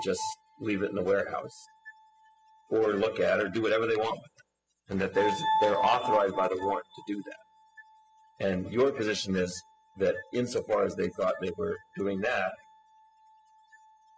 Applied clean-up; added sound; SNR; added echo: classical method spectral subtraction.